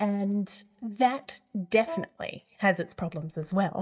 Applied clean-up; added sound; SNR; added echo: neural mask model DeepFilterNet 3.